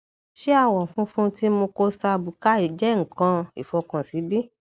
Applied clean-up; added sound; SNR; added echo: none; none; none; none.